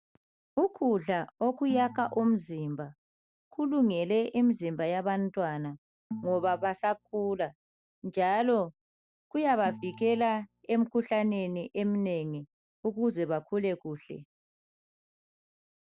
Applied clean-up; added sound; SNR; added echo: none; Organ; 13 dB; none.